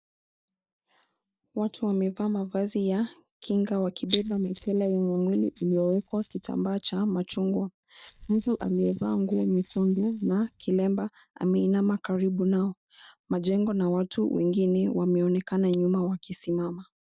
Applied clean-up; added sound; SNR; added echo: neural mask model DeepFilterNet 3.